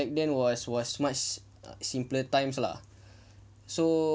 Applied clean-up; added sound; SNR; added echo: none; none; none; none.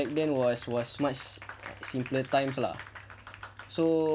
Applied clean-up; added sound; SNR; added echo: none; Applause; 17 dB; none.